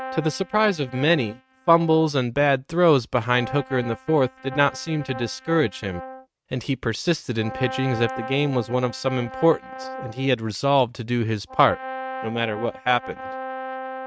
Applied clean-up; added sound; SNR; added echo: neural mask model RNNoise.